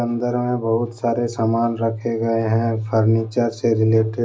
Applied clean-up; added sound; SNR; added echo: none; none; none; none.